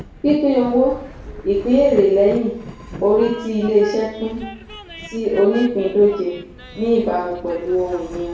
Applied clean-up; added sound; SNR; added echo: none; Train; 17 dB; reverberation time 0.6 s.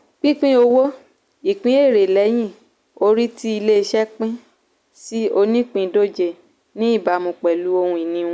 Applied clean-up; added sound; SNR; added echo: none; none; none; none.